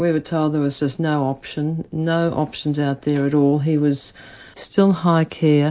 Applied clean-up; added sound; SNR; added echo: none; none; none; none.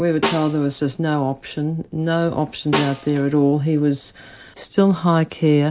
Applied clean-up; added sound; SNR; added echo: none; Snare drum; 12 dB; none.